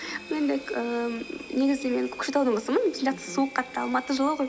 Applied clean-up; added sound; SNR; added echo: none; Engine; 18 dB; none.